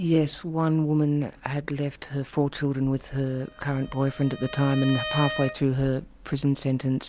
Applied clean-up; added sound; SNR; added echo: none; Bowed string instrument; 12 dB; none.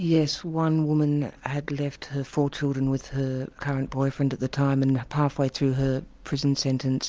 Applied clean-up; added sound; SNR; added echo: none; none; none; none.